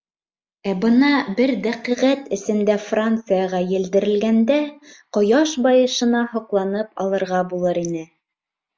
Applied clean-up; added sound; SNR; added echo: none; none; none; none.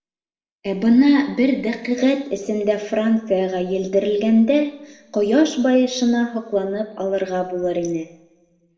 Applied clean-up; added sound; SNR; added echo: none; none; none; reverberation time 0.8 s.